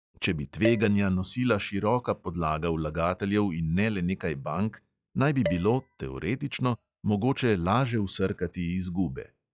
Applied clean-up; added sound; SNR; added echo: classical method log-MMSE.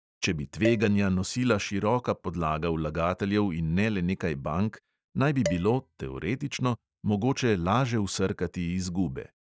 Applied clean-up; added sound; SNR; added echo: neural mask model DeepFilterNet 3.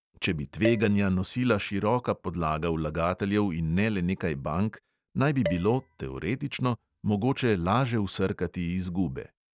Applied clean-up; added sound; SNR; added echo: none; Dishes, pots, and pans; 14 dB; none.